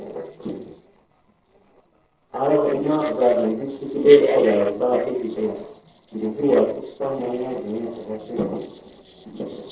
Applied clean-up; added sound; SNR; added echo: neural separator model SepFormer DNS4.